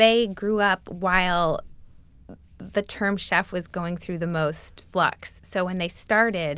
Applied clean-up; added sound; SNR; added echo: none; Hands; 17 dB; none.